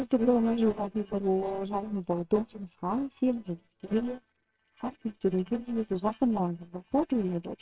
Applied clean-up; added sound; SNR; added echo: neural separator model SepFormer WHAMR!.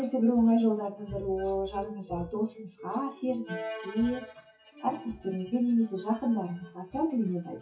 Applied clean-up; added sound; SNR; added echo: classical method WPE with log-MMSE.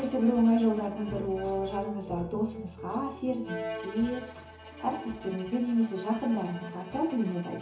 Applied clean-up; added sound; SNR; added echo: none; Bowed string instrument; 15 dB; reverberation time 0.7 s.